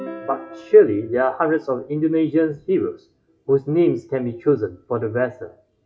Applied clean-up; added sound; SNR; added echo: classical method WPE with log-MMSE.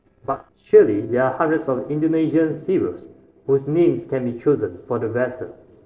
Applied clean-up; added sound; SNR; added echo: neural separator model SepFormer DNS4.